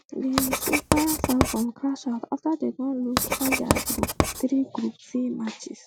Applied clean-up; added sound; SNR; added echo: none; Writing; 1 dB; none.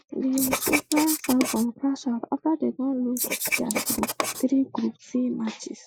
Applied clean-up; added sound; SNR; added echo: neural mask model Resemble Enhance denoiser.